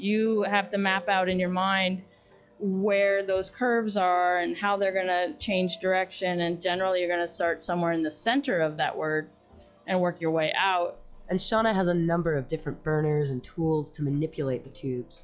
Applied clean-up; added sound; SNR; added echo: classical method log-MMSE.